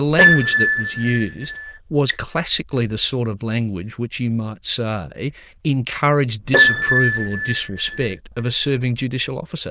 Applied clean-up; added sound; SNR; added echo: neural diffusion model UNIVERSE++.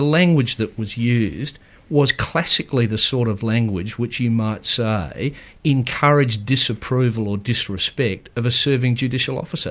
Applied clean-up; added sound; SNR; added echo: none; none; none; none.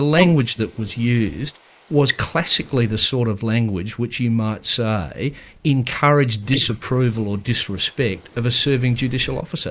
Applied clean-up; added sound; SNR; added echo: neural mask model Resemble Enhance denoiser.